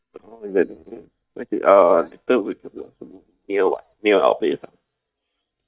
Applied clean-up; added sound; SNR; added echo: neural mask model DeepFilterNet 3.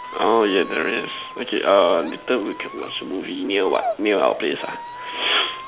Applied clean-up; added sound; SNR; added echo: none; Squeak; 13 dB; none.